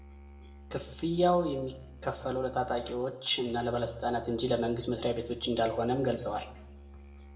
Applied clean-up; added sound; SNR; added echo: none; Musical instrument; 19 dB; reverberation time 0.7 s.